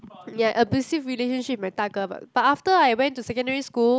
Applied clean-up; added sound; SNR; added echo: none; none; none; none.